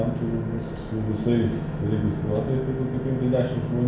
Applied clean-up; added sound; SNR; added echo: none; Engine / Boat, Water vehicle; 4 dB; reverberation time 0.7 s.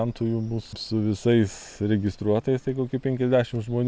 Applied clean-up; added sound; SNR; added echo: none; none; none; none.